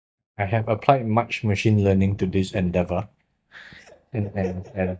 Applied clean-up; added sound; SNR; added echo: neural mask model DeepFilterNet 3.